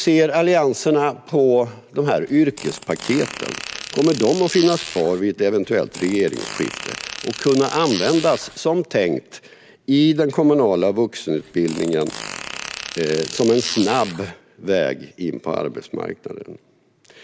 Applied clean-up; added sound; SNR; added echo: none; Fart; 12 dB; none.